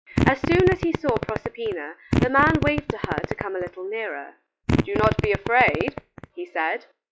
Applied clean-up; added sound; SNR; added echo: classical method log-MMSE.